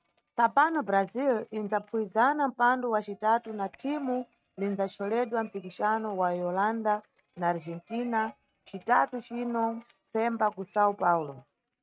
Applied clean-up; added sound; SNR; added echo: neural mask model RNNoise.